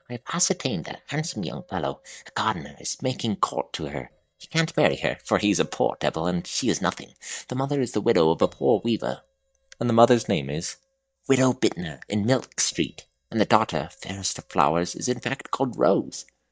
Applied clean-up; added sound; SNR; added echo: neural mask model DeepFilterNet 3.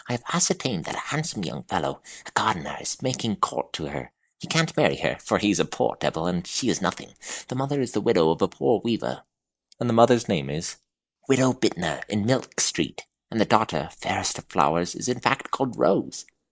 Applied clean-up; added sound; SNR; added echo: neural mask model Resemble Enhance denoiser.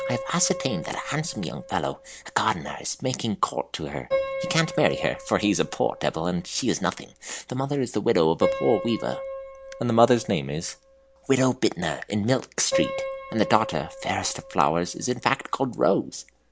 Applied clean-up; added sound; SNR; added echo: none; Piano; 10 dB; none.